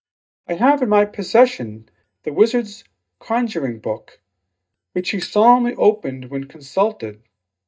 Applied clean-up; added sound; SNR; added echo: neural mask model DeepFilterNet 3.